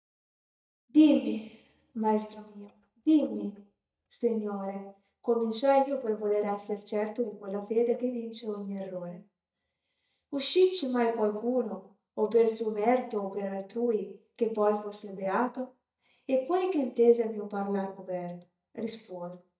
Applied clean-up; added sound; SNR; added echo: neural mask model DeepFilterNet 3.